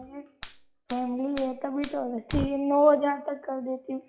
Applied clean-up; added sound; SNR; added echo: classical method log-MMSE.